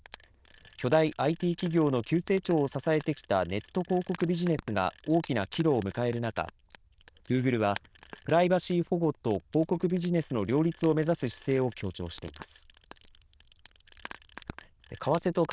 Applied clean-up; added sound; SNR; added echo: neural diffusion model UNIVERSE++.